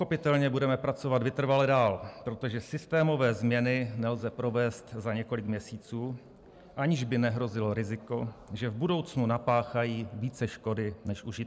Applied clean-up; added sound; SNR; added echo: none; none; none; none.